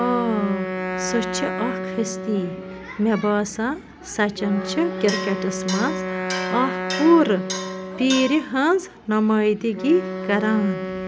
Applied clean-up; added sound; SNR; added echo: none; Wind instrument, woodwind instrument; 7 dB; none.